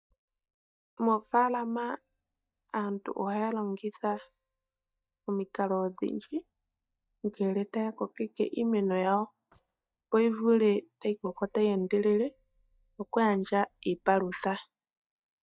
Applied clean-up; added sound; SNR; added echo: neural mask model DeepFilterNet 3.